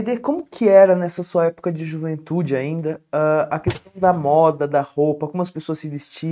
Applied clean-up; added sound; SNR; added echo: neural mask model RNNoise.